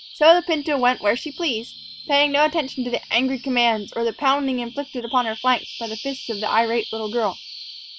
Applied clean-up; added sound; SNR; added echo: none; Bird vocalization, bird call, bird song; 16 dB; none.